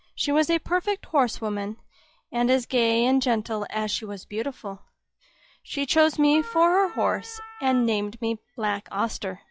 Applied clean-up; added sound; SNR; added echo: classical method log-MMSE.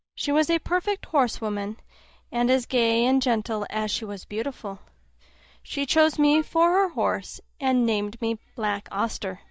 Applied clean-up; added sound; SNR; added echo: neural mask model DeepFilterNet 3.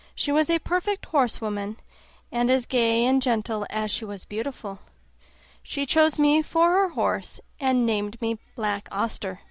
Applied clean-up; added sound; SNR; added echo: none; none; none; none.